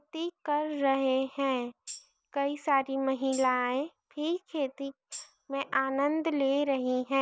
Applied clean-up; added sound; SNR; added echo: none; Tambourine; 18 dB; none.